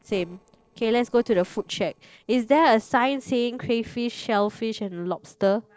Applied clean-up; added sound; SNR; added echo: neural separator model SepFormer DNS4.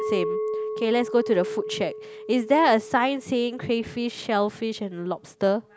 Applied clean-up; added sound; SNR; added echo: none; Chink, clink; 9 dB; none.